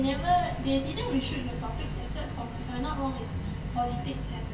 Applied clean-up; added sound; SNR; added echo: none; Bowed string instrument; 16 dB; reverberation time 0.2 s.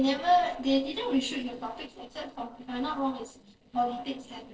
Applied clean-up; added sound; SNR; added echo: neural separator model SepFormer DNS4.